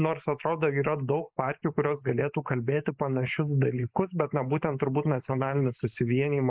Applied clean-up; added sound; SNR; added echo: neural mask model Resemble Enhance denoiser.